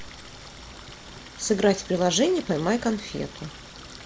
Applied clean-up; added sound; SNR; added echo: none; Stream; 19 dB; none.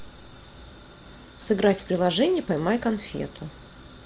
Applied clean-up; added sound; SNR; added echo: none; none; none; none.